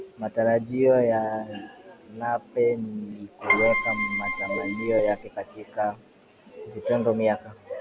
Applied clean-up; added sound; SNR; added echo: none; Keyboard (musical); 1 dB; none.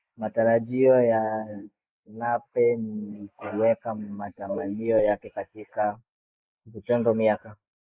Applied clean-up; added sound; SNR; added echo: neural mask model Resemble Enhance denoiser.